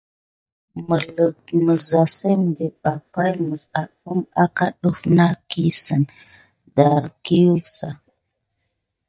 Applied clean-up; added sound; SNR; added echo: neural mask model DeepFilterNet 3.